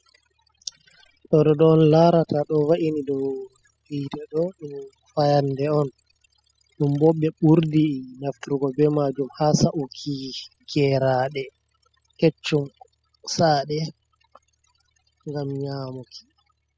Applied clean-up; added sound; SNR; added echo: classical method spectral subtraction.